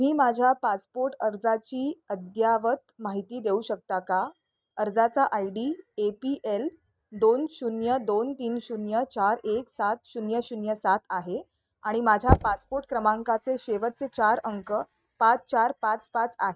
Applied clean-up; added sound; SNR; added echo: neural mask model RNNoise.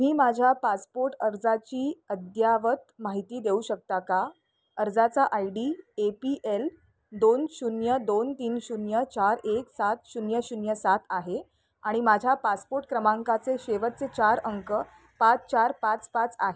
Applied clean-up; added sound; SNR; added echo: none; none; none; none.